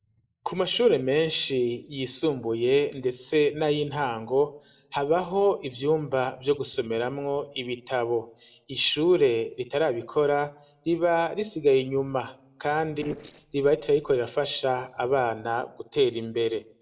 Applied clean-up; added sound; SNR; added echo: neural separator model SepFormer DNS4.